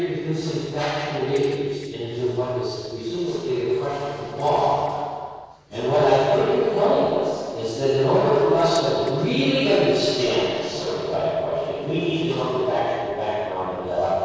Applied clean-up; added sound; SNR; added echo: neural separator model SepFormer DNS4.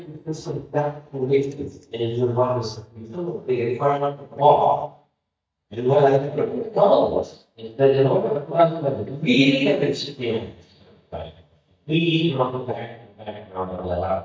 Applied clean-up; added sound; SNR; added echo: neural mask model DeepFilterNet 3.